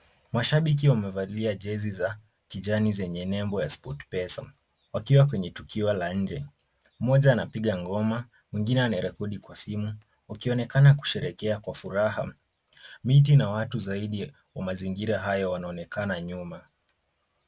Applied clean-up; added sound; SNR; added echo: none; none; none; none.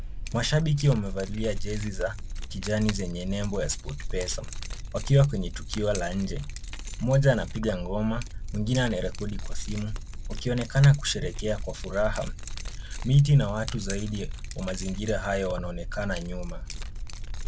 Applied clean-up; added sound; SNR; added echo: none; Keys jangling; 5 dB; none.